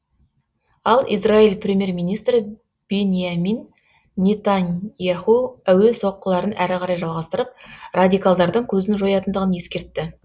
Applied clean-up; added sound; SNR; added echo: none; none; none; none.